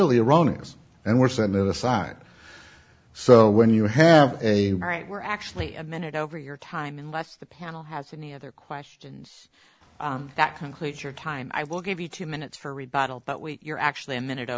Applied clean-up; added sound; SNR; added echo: none; none; none; none.